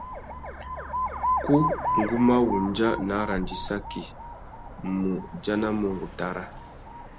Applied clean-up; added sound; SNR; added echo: none; Alarm; 5 dB; none.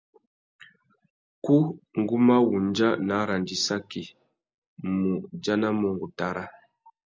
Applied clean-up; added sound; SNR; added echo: none; none; none; none.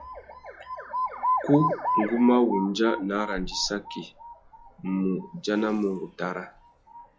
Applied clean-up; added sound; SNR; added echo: classical method log-MMSE.